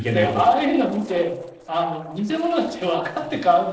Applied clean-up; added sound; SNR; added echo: neural separator model SepFormer DNS4.